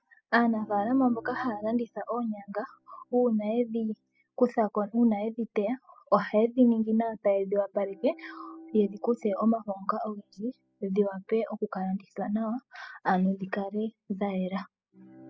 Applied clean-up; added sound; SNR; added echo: classical method spectral subtraction.